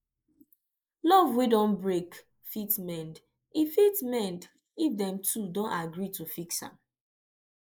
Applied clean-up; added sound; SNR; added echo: neural mask model Resemble Enhance denoiser.